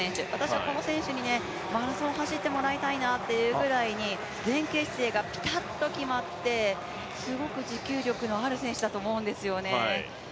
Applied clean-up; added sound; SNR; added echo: none; Applause + Cutlery, silverware; 18 dB; none.